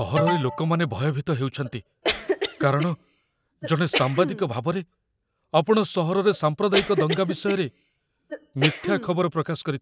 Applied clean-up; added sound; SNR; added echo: none; Alarm + Cough; 6 dB; none.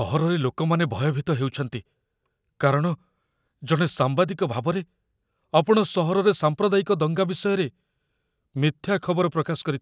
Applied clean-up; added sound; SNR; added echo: none; none; none; none.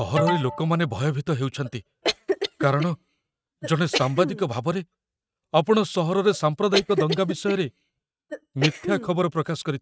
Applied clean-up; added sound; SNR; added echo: neural mask model RNNoise.